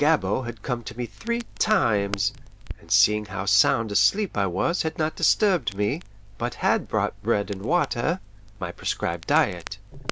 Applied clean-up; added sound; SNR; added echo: none; Crackle; 16 dB; none.